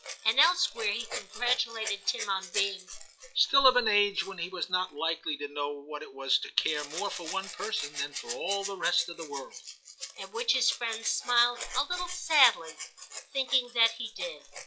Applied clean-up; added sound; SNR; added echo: classical method log-MMSE.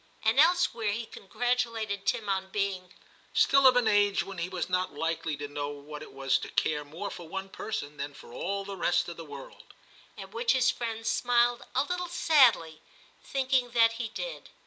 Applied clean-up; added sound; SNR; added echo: none; none; none; none.